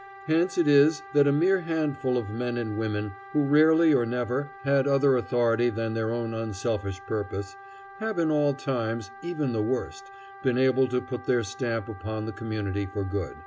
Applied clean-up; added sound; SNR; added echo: none; Wind instrument, woodwind instrument; 18 dB; none.